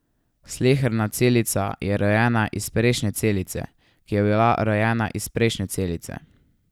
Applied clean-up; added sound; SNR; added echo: none; none; none; none.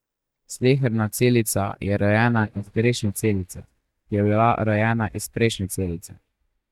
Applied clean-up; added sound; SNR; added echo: neural mask model DeepFilterNet 3.